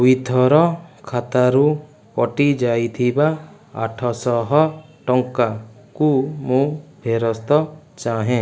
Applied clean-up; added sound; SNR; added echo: none; none; none; none.